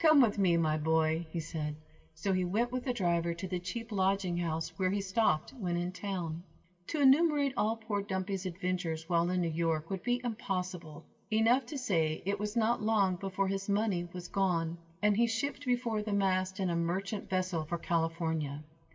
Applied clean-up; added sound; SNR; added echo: none; none; none; reverberation time 0.3 s.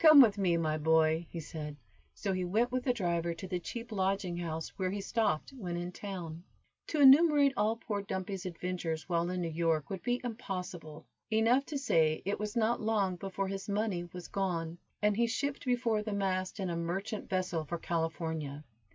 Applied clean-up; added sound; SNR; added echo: none; none; none; none.